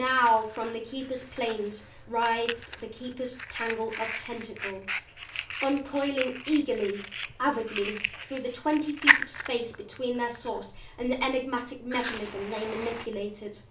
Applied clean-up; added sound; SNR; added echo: none; Fire; 4 dB; reverberation time 0.3 s.